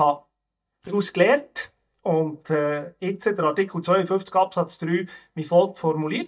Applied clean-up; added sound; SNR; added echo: neural mask model DeepFilterNet 3.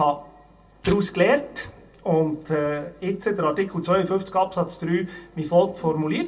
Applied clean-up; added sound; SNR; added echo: none; Tearing; 19 dB; reverberation time 0.2 s.